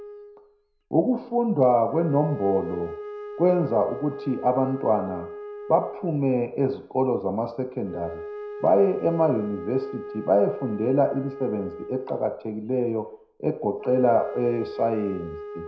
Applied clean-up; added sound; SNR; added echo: none; Wind instrument, woodwind instrument; 13 dB; reverberation time 0.4 s.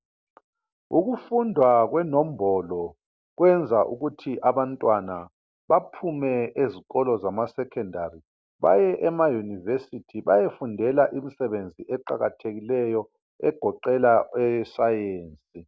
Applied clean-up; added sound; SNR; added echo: none; none; none; none.